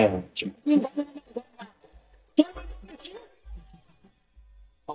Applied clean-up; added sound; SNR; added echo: neural mask model DeepFilterNet 3.